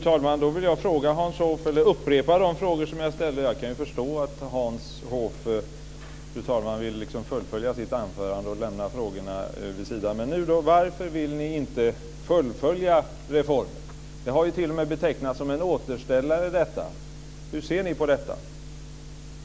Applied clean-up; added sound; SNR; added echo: none; none; none; none.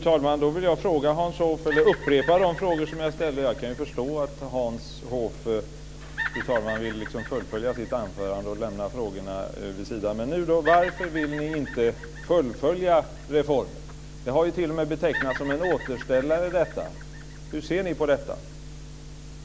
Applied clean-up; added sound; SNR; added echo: none; Bird vocalization, bird call, bird song; 14 dB; none.